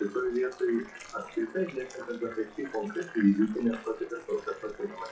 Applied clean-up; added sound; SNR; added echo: classical method WPE with log-MMSE.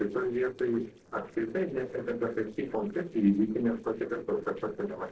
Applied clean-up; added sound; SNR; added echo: neural separator model SepFormer DNS4.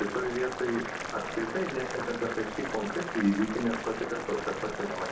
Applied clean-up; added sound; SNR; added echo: none; Boiling; 5 dB; reverberation time 0.7 s.